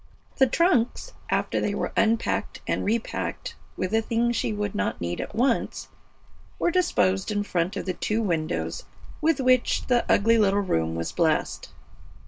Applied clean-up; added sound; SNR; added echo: none; Wind; 13 dB; none.